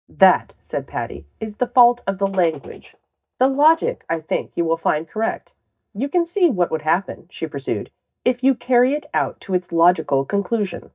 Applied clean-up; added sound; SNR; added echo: neural mask model DeepFilterNet 3.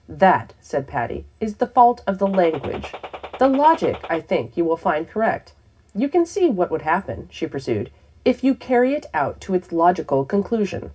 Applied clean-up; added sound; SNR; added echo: none; Gunshot, gunfire; 14 dB; reverberation time 0.4 s.